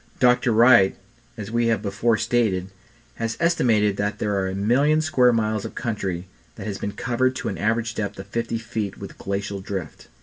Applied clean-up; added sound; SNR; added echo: none; none; none; reverberation time 0.1 s.